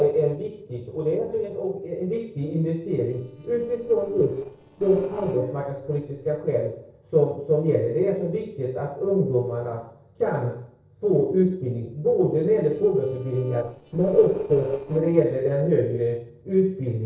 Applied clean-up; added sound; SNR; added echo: neural separator model SepFormer DNS4.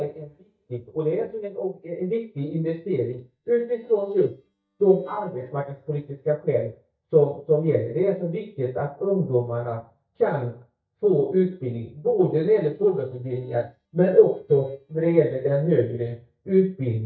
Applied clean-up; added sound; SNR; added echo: neural mask model DeepFilterNet 3.